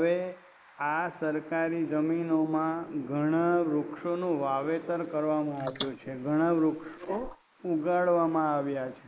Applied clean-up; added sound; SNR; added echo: neural mask model Resemble Enhance denoiser.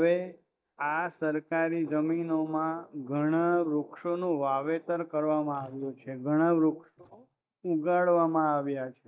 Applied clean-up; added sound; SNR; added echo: neural mask model DeepFilterNet 3.